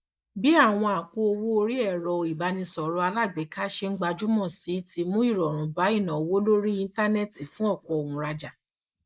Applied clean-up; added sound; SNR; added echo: neural mask model Resemble Enhance denoiser.